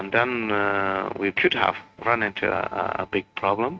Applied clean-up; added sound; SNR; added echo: neural mask model RNNoise.